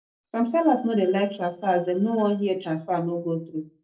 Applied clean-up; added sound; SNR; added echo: neural separator model SepFormer DNS4.